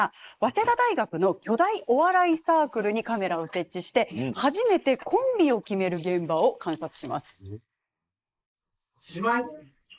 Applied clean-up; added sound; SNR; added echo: neural mask model Resemble Enhance denoiser.